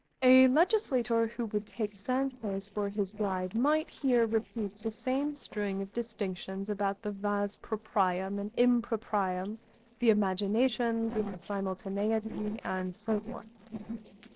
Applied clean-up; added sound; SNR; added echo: neural separator model SepFormer DNS4.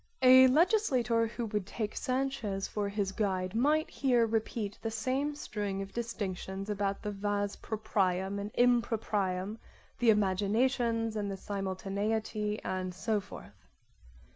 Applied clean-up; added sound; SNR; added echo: none; none; none; none.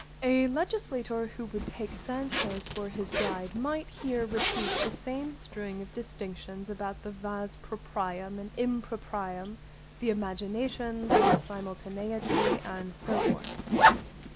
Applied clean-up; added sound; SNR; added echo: none; Zipper (clothing); -1 dB; none.